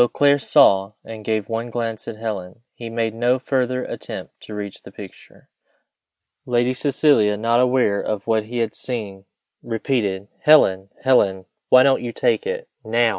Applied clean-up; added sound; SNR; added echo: none; none; none; none.